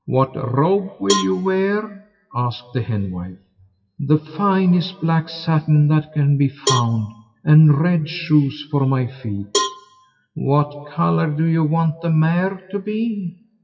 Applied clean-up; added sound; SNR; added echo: classical method WPE with log-MMSE.